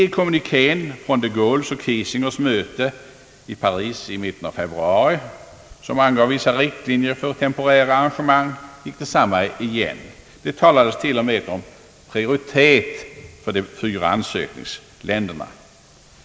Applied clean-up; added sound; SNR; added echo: none; none; none; none.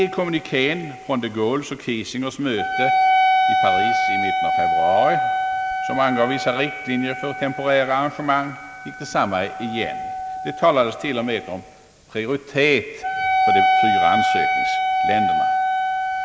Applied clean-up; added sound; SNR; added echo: none; Wind instrument, woodwind instrument; -2 dB; none.